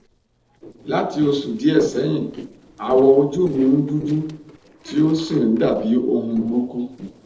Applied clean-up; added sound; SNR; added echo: neural separator model SepFormer DNS4.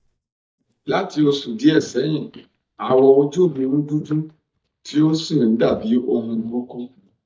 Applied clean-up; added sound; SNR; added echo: neural mask model DeepFilterNet 3.